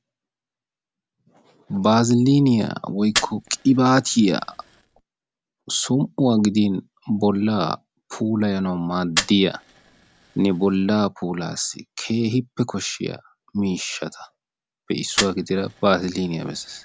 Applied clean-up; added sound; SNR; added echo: none; Fire; 14 dB; none.